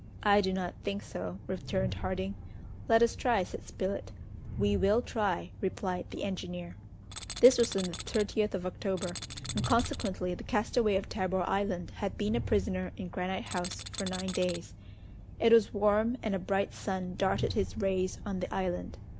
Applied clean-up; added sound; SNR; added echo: none; Train + Tools; 10 dB; none.